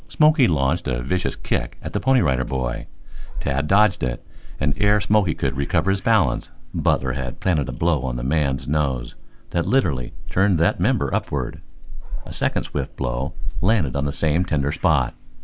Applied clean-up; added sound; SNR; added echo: none; Meow / Purr; 4 dB; none.